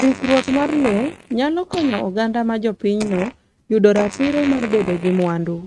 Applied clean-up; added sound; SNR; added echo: neural mask model RNNoise.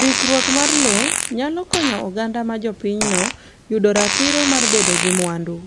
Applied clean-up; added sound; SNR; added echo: none; Fart; 1 dB; none.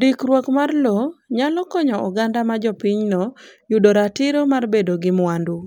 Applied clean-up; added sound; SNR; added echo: none; none; none; none.